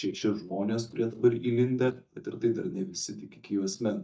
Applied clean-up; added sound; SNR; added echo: neural mask model DeepFilterNet 3.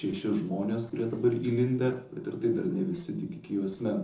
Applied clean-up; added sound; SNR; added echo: neural separator model SepFormer DNS4.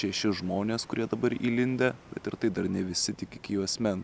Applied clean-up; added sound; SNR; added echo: none; none; none; none.